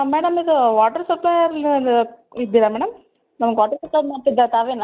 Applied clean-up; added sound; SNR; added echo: neural mask model DeepFilterNet 3.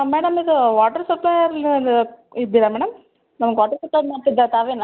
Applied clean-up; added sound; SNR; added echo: none; none; none; none.